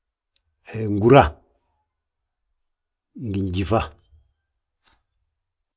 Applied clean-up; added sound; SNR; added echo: none; none; none; none.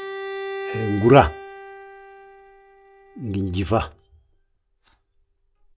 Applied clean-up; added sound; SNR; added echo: none; Bowed string instrument; 12 dB; none.